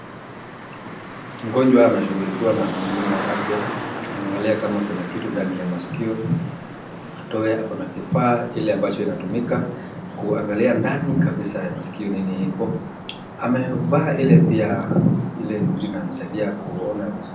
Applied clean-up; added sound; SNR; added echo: none; Traffic noise, roadway noise; 11 dB; reverberation time 0.6 s.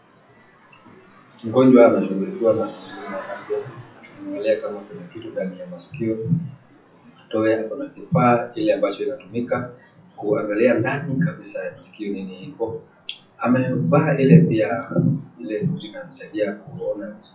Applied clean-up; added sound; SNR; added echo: classical method WPE with log-MMSE.